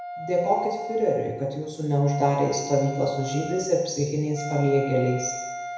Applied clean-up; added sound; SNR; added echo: none; Wind instrument, woodwind instrument; 10 dB; reverberation time 1.0 s.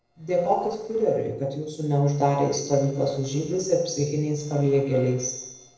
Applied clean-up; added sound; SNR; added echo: neural separator model SepFormer DNS4.